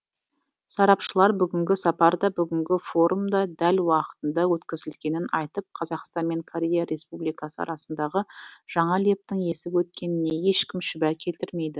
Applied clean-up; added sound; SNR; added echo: none; none; none; none.